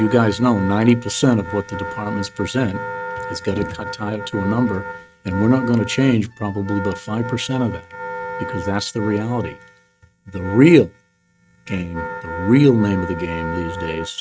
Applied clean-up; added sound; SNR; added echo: neural mask model RNNoise.